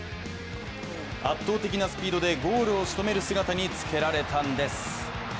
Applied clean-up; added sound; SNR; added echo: none; none; none; none.